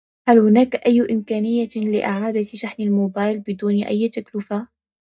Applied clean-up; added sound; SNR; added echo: neural mask model DeepFilterNet 3.